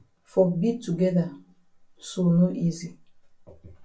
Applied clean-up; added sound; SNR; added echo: none; none; none; reverberation time 0.2 s.